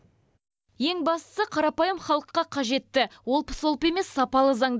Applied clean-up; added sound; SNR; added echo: none; none; none; none.